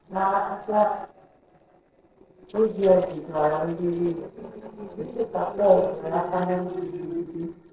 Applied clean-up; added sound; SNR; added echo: neural separator model SepFormer DNS4.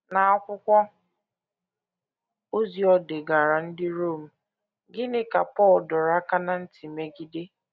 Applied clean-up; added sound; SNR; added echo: none; none; none; none.